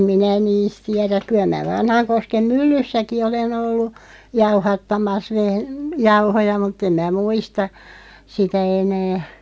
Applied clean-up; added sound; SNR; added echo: none; none; none; none.